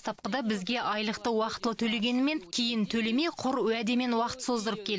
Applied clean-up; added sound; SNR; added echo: none; none; none; none.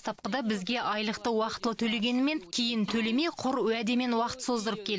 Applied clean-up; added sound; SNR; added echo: none; Snare drum; 18 dB; none.